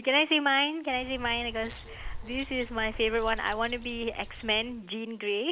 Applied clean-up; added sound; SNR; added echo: none; Bird; 11 dB; none.